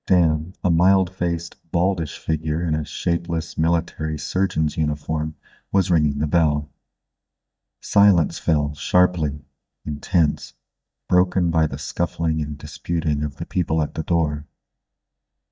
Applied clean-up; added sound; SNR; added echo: neural mask model DeepFilterNet 3.